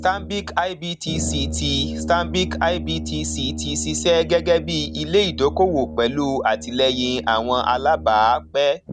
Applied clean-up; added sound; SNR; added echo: none; Brass instrument; 10 dB; none.